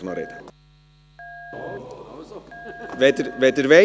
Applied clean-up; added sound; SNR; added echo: none; Telephone; 20 dB; none.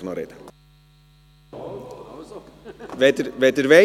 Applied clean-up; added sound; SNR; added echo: none; none; none; none.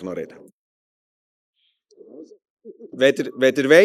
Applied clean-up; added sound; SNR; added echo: neural mask model Resemble Enhance denoiser.